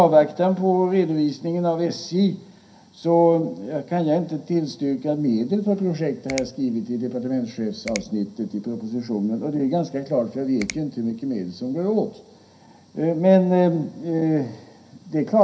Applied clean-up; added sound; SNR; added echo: none; Finger snapping; 19 dB; reverberation time 0.3 s.